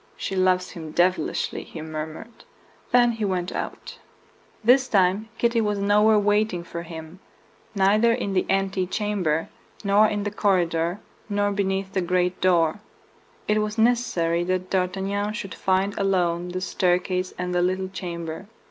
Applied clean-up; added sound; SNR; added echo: none; none; none; none.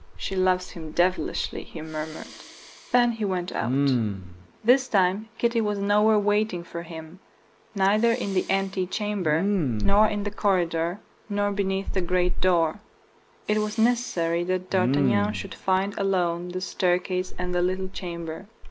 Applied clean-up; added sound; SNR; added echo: none; Respiratory sounds; 3 dB; none.